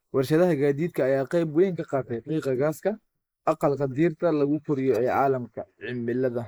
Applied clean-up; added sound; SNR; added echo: neural mask model Resemble Enhance denoiser.